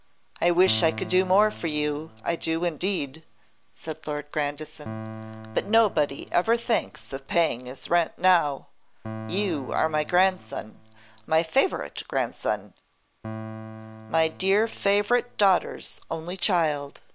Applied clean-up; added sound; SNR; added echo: none; Piano; 16 dB; none.